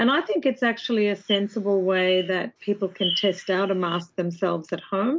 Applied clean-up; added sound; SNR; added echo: neural mask model Resemble Enhance denoiser.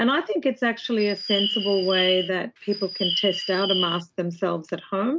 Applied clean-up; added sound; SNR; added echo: neural mask model RNNoise.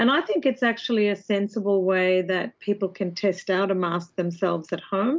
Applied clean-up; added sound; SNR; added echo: none; none; none; none.